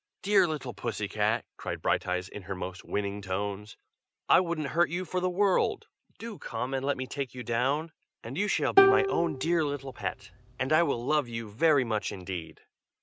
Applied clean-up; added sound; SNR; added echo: none; Plucked string instrument; -1 dB; none.